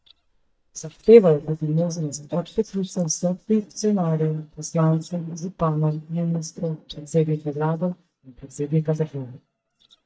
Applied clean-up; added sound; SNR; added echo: neural mask model DeepFilterNet 3.